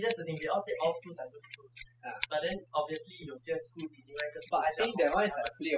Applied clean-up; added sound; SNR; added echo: classical method spectral subtraction.